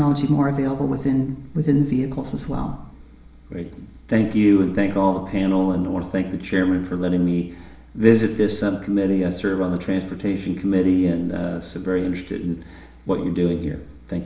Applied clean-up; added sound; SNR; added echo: none; none; none; reverberation time 0.7 s.